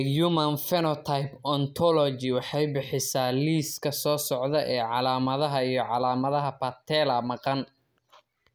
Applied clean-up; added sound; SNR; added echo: none; none; none; none.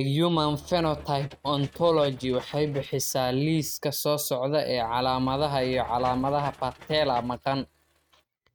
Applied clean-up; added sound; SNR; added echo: neural mask model RNNoise.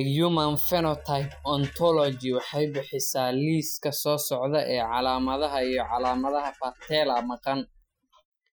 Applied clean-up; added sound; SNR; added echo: classical method Wiener filter.